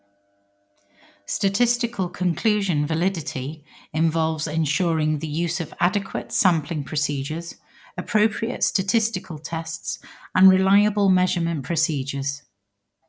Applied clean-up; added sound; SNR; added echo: none; none; none; none.